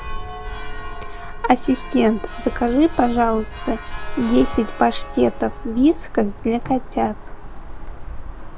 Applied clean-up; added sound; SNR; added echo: none; Church bell; 7 dB; none.